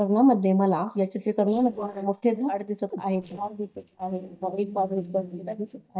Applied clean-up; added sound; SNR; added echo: neural mask model DeepFilterNet 3.